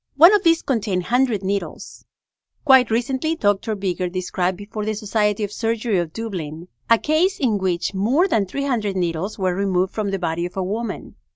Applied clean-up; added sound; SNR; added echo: none; none; none; none.